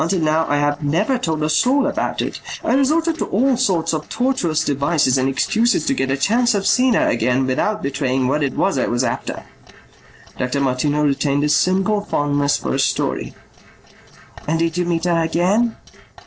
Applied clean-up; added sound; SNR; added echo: neural separator model SepFormer DNS4.